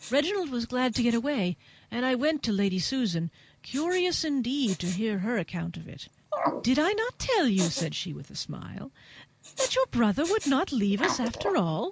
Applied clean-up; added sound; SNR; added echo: none; Respiratory sounds; 11 dB; none.